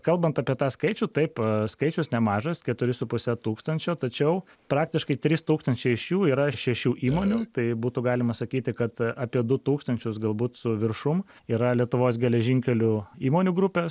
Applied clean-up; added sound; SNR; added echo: none; Burping, eructation; 11 dB; none.